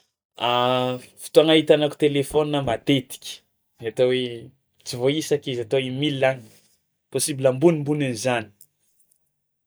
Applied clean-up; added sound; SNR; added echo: neural mask model DeepFilterNet 3.